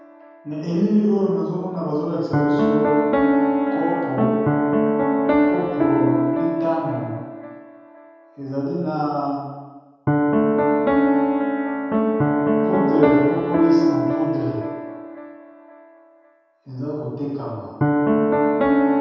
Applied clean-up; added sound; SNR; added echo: none; Piano; -5 dB; reverberation time 1.2 s.